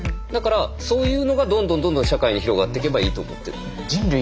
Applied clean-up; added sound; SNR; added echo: none; none; none; none.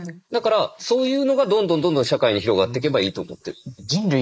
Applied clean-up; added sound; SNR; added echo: neural mask model Resemble Enhance denoiser.